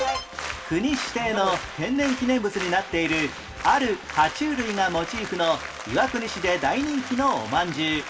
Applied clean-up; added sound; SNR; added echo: none; Applause; 11 dB; reverberation time 0.2 s.